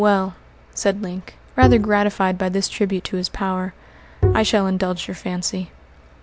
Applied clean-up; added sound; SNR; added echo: none; Bowed string instrument; 0 dB; none.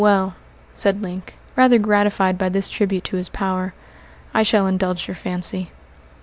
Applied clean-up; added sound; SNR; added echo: none; none; none; none.